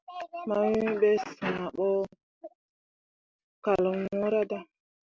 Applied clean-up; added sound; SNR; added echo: none; none; none; none.